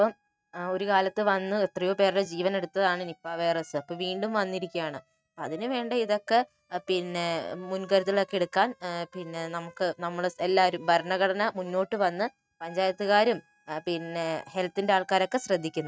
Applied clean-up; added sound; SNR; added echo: neural mask model RNNoise.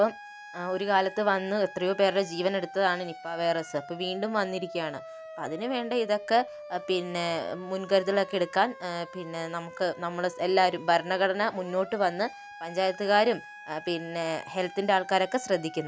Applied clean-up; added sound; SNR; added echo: none; Siren; 16 dB; none.